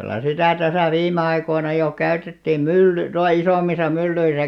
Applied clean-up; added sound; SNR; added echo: none; none; none; none.